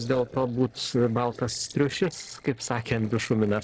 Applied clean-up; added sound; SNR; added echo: neural separator model SepFormer DNS4.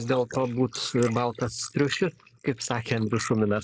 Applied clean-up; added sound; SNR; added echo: neural mask model Resemble Enhance denoiser.